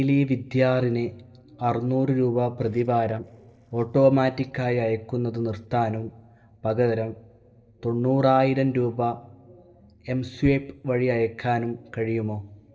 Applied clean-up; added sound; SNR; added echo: neural separator model SepFormer DNS4.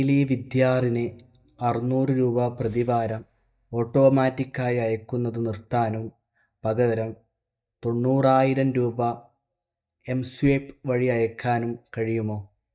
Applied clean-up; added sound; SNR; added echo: neural mask model DeepFilterNet 3.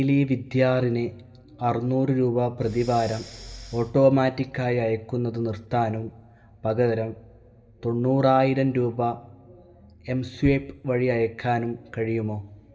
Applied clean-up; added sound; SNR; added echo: none; Breathing; 17 dB; reverberation time 0.9 s.